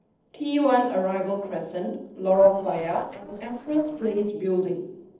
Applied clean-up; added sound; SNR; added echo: neural separator model SepFormer DNS4.